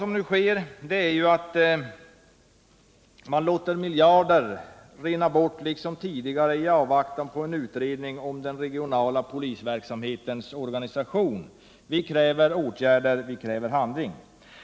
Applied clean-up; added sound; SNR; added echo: none; none; none; none.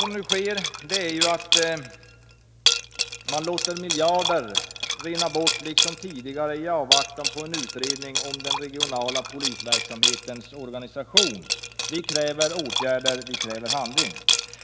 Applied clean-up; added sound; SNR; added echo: none; Liquid; -2 dB; none.